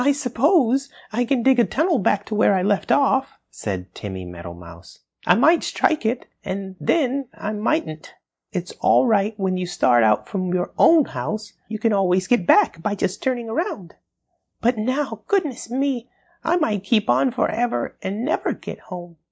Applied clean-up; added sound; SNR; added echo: neural mask model Resemble Enhance denoiser.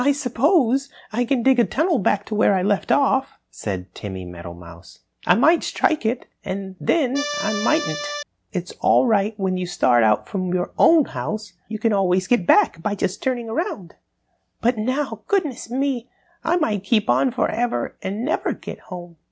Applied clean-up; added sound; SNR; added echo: none; Accordion; 6 dB; none.